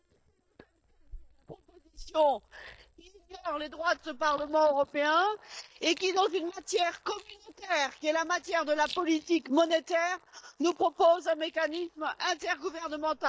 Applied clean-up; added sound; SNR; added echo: neural mask model DeepFilterNet 3.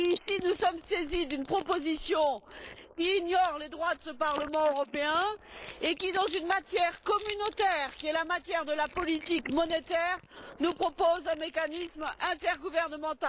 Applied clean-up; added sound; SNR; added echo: neural mask model Resemble Enhance denoiser.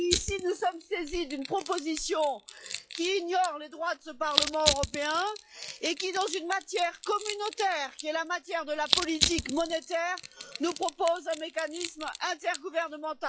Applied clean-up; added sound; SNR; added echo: classical method log-MMSE.